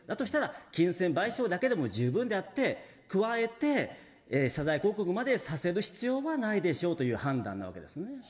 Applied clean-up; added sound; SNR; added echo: none; none; none; reverberation time 1.2 s.